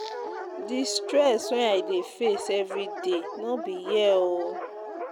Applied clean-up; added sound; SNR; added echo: none; Dog; 8 dB; none.